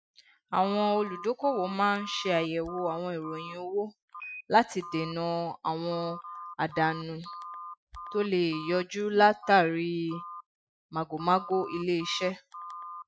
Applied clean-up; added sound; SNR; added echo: classical method Wiener filter.